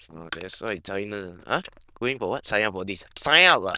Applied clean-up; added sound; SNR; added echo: neural diffusion model UNIVERSE++.